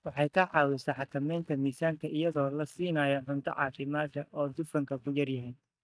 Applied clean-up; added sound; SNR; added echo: neural mask model DeepFilterNet 3.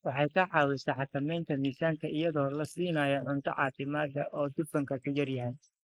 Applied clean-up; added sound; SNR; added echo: neural mask model Resemble Enhance denoiser.